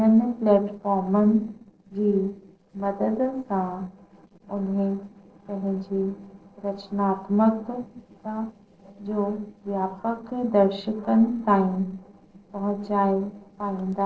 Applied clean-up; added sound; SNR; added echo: neural separator model SepFormer DNS4.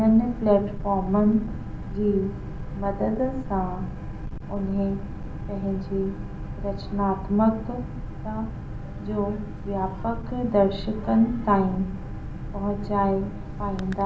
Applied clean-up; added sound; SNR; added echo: none; Boat, Water vehicle; 7 dB; reverberation time 0.5 s.